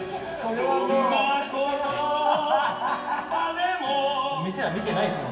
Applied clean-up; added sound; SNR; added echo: none; Fart; 18 dB; reverberation time 1.4 s.